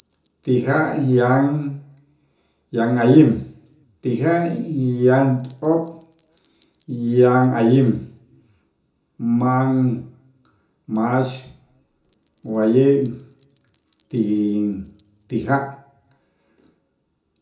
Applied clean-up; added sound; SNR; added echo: none; Chime; 7 dB; reverberation time 0.5 s.